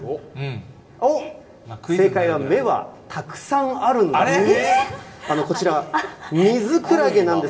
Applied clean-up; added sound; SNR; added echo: none; none; none; reverberation time 0.8 s.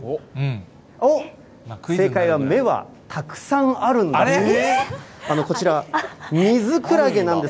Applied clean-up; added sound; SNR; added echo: none; none; none; none.